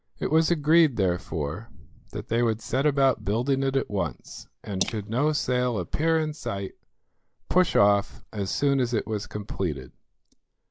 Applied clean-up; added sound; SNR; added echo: neural mask model Resemble Enhance denoiser.